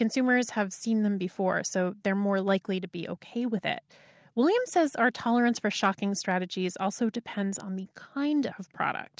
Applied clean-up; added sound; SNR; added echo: none; none; none; none.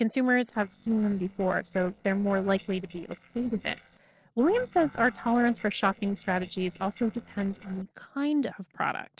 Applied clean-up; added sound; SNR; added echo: neural separator model SepFormer DNS4.